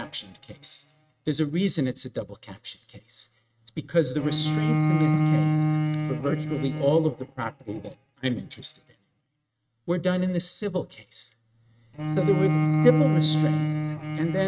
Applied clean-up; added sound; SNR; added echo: neural mask model RNNoise.